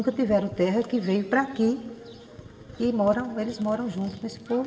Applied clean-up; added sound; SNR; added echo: none; none; none; reverberation time 1.5 s.